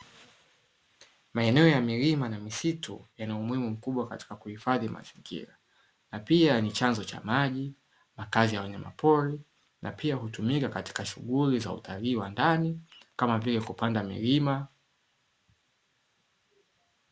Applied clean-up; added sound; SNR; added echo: none; none; none; none.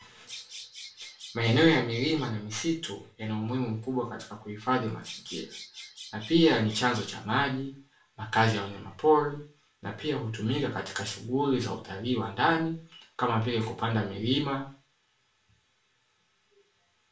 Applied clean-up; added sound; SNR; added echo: none; Bird vocalization, bird call, bird song; 15 dB; reverberation time 0.3 s.